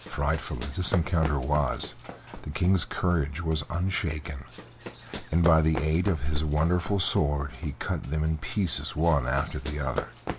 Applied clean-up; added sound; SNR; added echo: none; Run; 13 dB; none.